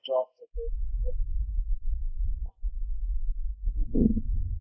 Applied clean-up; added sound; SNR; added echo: neural mask model Resemble Enhance denoiser.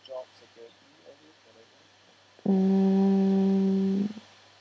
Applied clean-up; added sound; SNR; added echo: none; none; none; none.